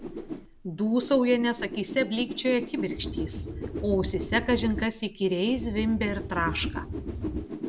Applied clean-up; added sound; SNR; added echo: none; Whoosh, swoosh, swish + Wind; 7 dB; none.